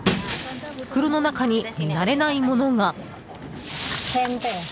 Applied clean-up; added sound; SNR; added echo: none; Shatter; 10 dB; none.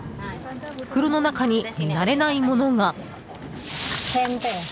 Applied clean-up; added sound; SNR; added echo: none; none; none; none.